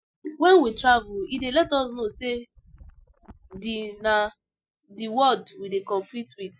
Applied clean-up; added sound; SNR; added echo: classical method spectral subtraction.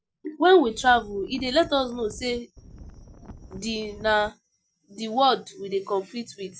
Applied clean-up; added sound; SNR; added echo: none; Wind; 19 dB; none.